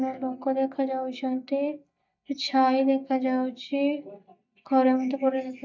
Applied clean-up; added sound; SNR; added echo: neural mask model DeepFilterNet 3.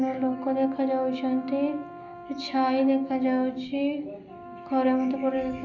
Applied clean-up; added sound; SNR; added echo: none; Brass instrument; 17 dB; reverberation time 0.5 s.